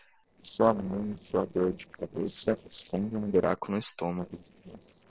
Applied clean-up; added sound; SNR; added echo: neural separator model SepFormer DNS4.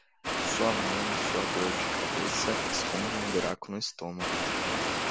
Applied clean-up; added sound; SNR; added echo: none; Water; -4 dB; none.